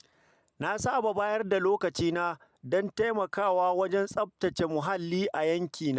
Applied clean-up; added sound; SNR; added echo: none; none; none; none.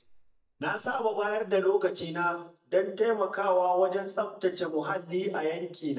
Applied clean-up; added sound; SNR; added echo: neural mask model DeepFilterNet 3.